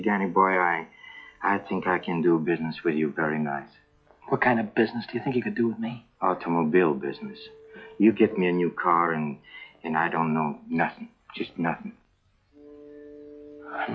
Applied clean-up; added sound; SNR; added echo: classical method log-MMSE.